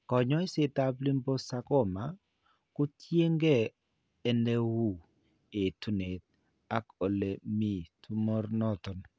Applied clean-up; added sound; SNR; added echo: none; none; none; none.